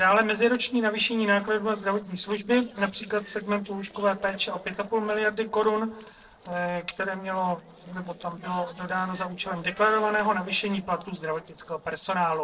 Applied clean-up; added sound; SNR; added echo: neural separator model SepFormer DNS4.